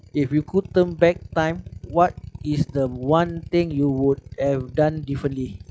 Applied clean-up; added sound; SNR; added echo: classical method log-MMSE.